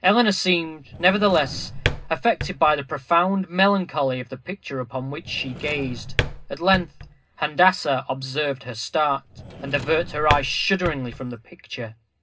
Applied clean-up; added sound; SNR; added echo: none; Drawer open or close; 8 dB; reverberation time 0.2 s.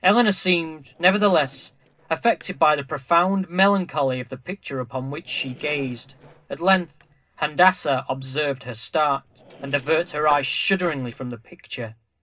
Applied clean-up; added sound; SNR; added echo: neural separator model SepFormer DNS4.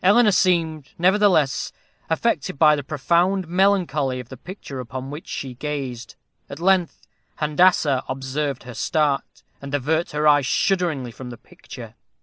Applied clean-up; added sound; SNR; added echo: none; none; none; none.